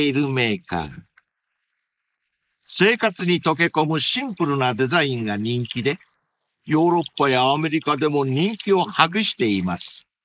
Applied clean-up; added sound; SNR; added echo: neural mask model Resemble Enhance denoiser.